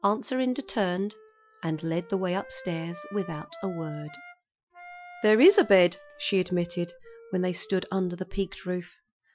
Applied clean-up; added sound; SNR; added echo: classical method Wiener filter.